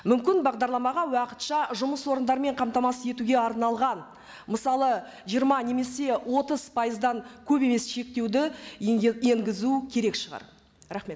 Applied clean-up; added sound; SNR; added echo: none; none; none; none.